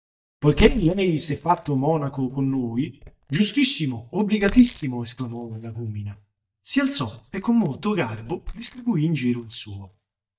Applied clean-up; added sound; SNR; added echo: neural mask model DeepFilterNet 3.